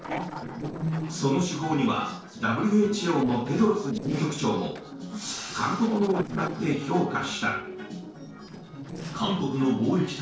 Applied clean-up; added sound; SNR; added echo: neural separator model SepFormer DNS4.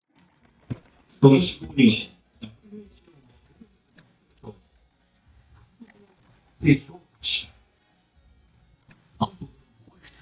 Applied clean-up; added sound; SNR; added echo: neural mask model DeepFilterNet 3.